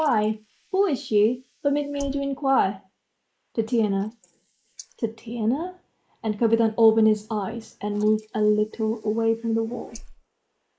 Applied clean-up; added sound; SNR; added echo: neural mask model Resemble Enhance denoiser.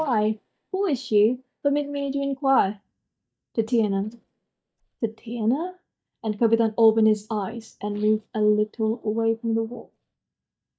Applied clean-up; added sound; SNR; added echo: neural mask model DeepFilterNet 3.